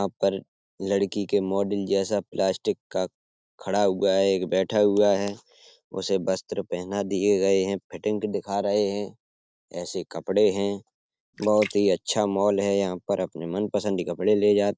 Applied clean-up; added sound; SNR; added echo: neural separator model SepFormer DNS4.